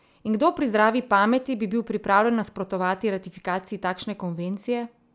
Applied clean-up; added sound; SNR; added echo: none; none; none; none.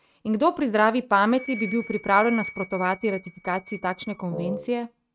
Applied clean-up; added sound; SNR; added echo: neural mask model RNNoise.